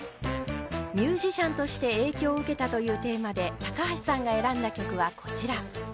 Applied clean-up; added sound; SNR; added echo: none; Piano; 19 dB; none.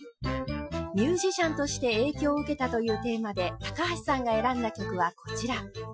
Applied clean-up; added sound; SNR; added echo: classical method Wiener filter.